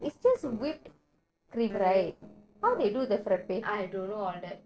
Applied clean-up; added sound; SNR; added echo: neural separator model SepFormer DNS4.